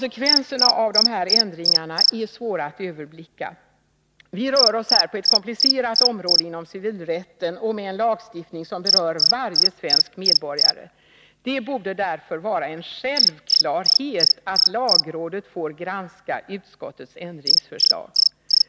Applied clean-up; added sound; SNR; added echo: none; Cricket; -4 dB; none.